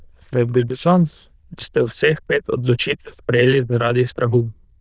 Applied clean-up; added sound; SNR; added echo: neural diffusion model UNIVERSE++.